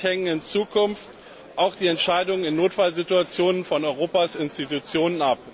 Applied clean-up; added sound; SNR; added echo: none; none; none; none.